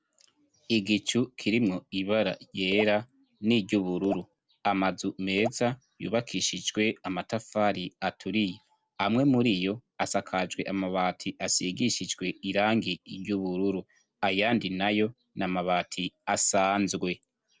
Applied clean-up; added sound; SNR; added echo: neural separator model SepFormer DNS4.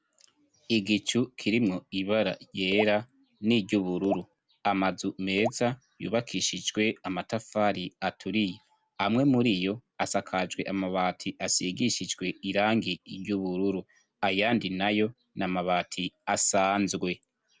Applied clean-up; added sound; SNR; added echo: none; Raindrop / Drip; 9 dB; none.